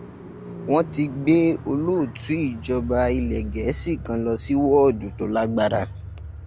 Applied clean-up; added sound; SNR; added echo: none; Car; 12 dB; none.